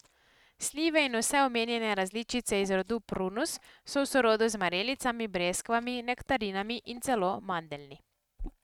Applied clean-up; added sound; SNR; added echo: neural mask model RNNoise.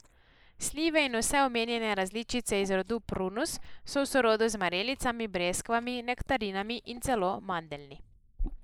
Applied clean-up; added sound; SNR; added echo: neural mask model Resemble Enhance denoiser.